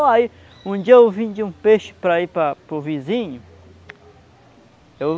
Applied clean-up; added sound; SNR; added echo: none; none; none; none.